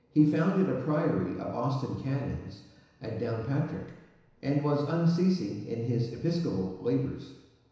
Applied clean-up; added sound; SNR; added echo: none; none; none; reverberation time 1.0 s.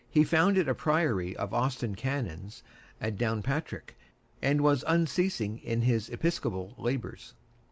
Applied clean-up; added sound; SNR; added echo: none; none; none; none.